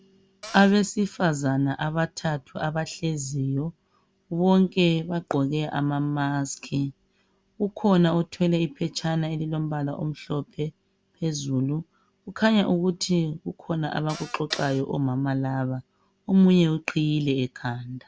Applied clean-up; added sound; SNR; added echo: none; Cupboard open or close; 16 dB; none.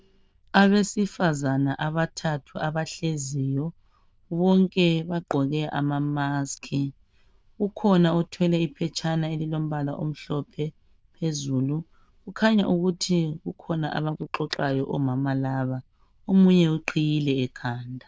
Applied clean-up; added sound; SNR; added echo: neural diffusion model UNIVERSE++.